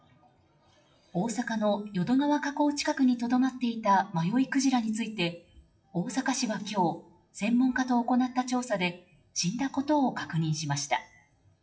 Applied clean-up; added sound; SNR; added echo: classical method WPE with log-MMSE.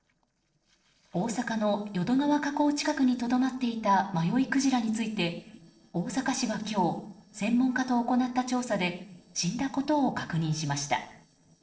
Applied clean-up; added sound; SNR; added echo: neural separator model SepFormer DNS4.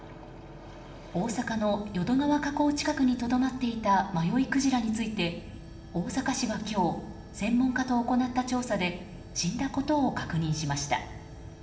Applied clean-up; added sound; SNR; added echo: none; Piano; 19 dB; reverberation time 1.9 s.